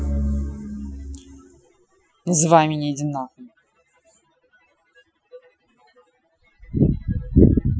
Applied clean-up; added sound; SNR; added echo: classical method Wiener filter.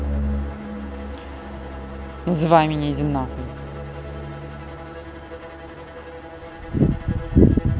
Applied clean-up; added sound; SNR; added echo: none; Bowed string instrument; 16 dB; none.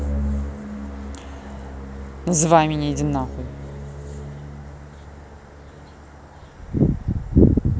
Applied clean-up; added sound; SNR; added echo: none; none; none; none.